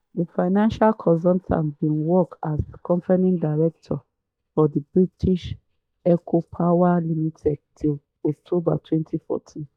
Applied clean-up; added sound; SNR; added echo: neural mask model DeepFilterNet 3.